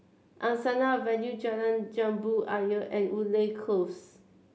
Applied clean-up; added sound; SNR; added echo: none; none; none; none.